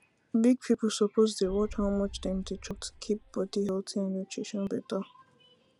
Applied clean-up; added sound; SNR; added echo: none; Boom; 14 dB; none.